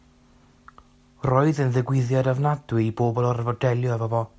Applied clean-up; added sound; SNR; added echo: none; none; none; none.